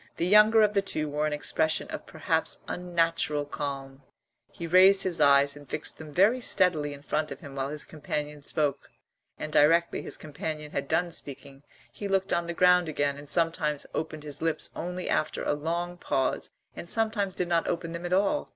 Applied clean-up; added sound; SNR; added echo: none; none; none; none.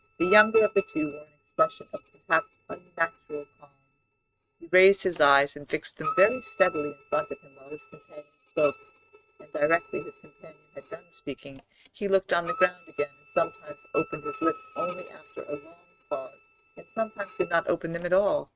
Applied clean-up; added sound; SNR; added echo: neural mask model RNNoise.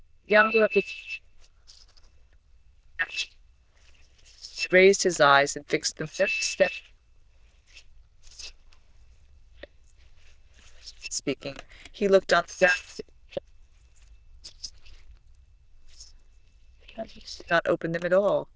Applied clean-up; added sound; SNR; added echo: neural diffusion model UNIVERSE++.